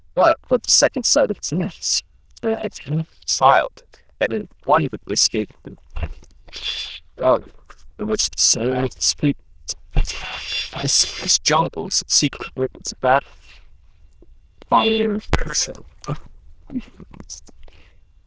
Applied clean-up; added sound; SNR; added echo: neural diffusion model UNIVERSE++.